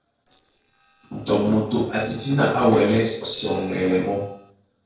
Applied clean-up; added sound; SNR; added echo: neural separator model SepFormer DNS4.